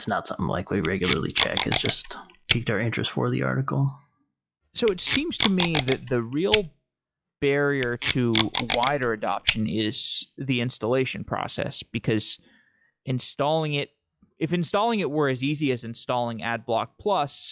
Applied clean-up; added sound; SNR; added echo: classical method log-MMSE.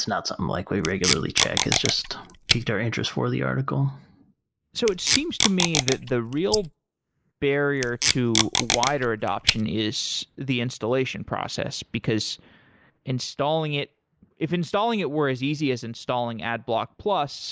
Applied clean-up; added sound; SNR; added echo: neural mask model Resemble Enhance denoiser.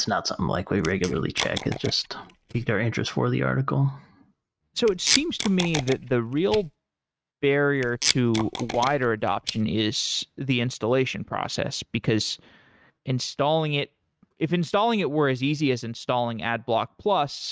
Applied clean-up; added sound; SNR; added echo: neural mask model RNNoise.